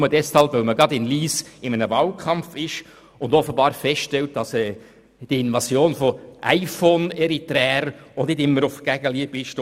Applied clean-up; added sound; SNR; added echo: none; none; none; none.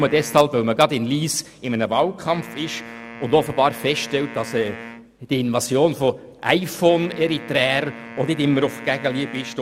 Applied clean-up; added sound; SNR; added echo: none; Wind instrument, woodwind instrument; 17 dB; none.